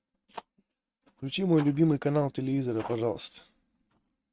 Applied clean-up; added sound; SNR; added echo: neural mask model RNNoise.